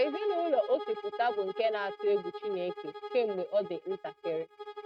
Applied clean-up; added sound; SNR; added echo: neural mask model RNNoise.